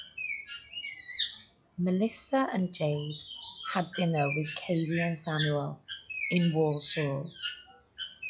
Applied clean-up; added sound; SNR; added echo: classical method log-MMSE.